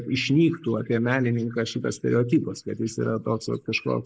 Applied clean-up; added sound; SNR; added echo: neural mask model Resemble Enhance denoiser.